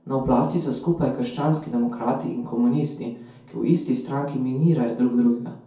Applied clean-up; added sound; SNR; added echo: none; none; none; reverberation time 0.6 s.